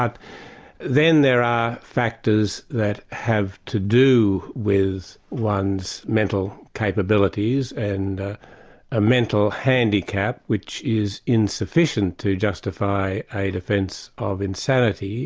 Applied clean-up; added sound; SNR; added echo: none; none; none; none.